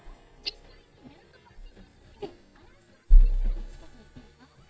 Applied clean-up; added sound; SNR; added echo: neural mask model DeepFilterNet 3.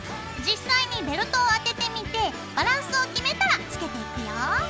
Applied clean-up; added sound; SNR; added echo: none; none; none; none.